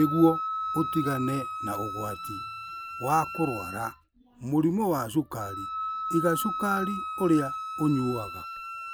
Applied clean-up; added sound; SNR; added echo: none; Wind instrument, woodwind instrument; 6 dB; none.